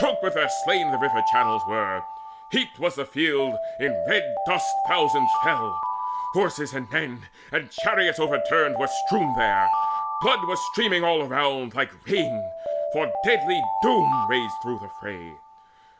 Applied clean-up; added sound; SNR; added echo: none; Alarm; 1 dB; none.